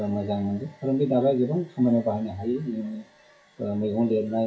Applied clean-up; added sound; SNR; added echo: classical method WPE with log-MMSE.